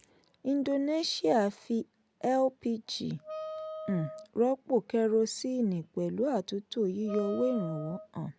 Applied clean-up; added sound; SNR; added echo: none; Wind instrument, woodwind instrument; 10 dB; none.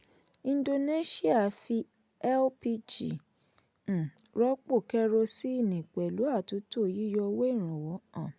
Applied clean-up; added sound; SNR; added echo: none; none; none; none.